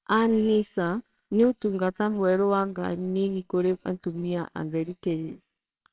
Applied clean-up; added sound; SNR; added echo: neural separator model SepFormer WHAMR!.